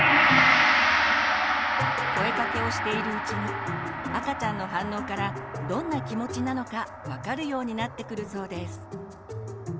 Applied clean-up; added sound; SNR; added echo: none; Gong; -5 dB; none.